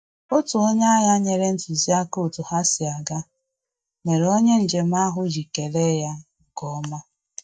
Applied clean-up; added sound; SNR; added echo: neural mask model DeepFilterNet 3.